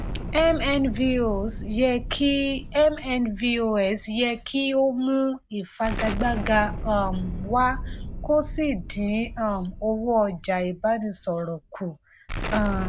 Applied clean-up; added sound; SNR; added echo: none; Explosion; 9 dB; none.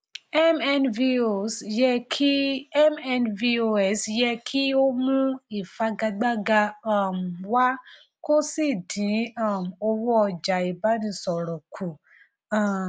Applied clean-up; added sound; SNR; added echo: none; none; none; none.